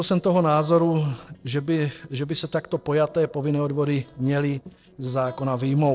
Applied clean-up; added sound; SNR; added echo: neural separator model SepFormer DNS4.